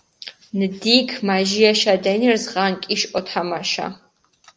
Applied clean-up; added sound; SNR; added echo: none; none; none; none.